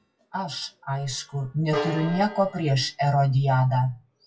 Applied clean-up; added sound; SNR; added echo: classical method WPE with log-MMSE.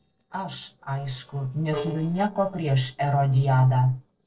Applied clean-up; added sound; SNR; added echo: neural separator model SepFormer DNS4.